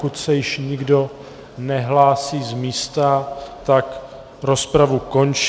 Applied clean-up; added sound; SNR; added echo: none; none; none; none.